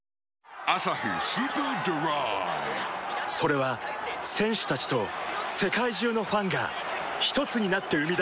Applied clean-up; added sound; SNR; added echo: none; none; none; none.